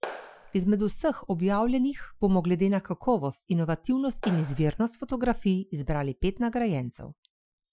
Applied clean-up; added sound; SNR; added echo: classical method Wiener filter.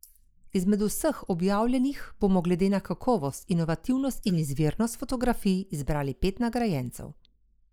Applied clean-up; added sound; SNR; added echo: neural mask model Resemble Enhance denoiser.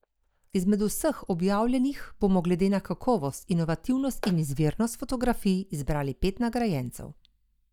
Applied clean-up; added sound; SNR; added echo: neural mask model DeepFilterNet 3.